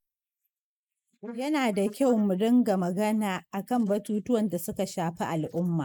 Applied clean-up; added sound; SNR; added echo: neural mask model Resemble Enhance denoiser.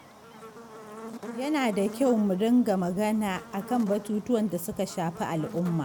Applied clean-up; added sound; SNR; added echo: none; Buzz; 15 dB; none.